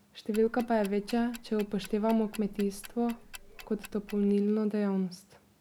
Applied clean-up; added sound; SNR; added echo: none; Tick-tock; 18 dB; none.